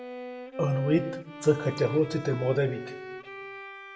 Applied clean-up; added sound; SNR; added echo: none; Bowed string instrument; 10 dB; reverberation time 0.7 s.